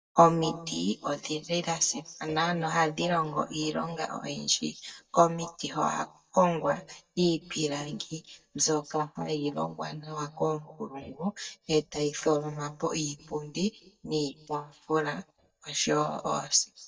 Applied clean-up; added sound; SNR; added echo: neural mask model DeepFilterNet 3.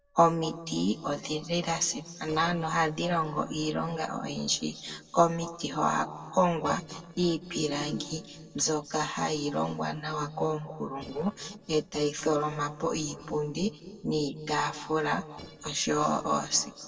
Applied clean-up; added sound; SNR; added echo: neural separator model SepFormer DNS4.